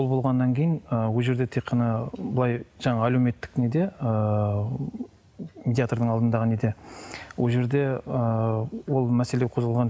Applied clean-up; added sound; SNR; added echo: none; none; none; none.